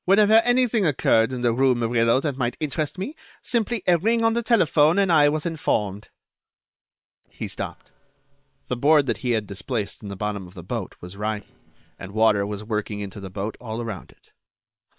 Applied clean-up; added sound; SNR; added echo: neural separator model SepFormer WHAM!.